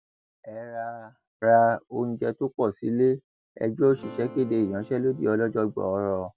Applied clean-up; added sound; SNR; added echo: none; Acoustic guitar / Strum; 18 dB; none.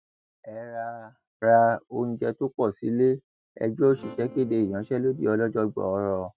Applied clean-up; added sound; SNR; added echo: neural mask model RNNoise.